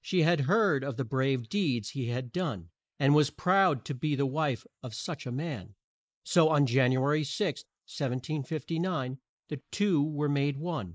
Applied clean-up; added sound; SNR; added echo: neural mask model Resemble Enhance denoiser.